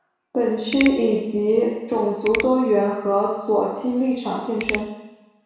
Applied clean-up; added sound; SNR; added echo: none; Finger snapping; 13 dB; reverberation time 1.1 s.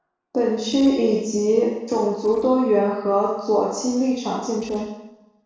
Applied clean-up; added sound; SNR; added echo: neural separator model SepFormer DNS4.